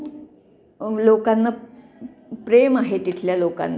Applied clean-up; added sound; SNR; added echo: none; none; none; none.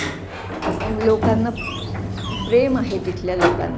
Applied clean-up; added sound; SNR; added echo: none; Sliding door; 2 dB; none.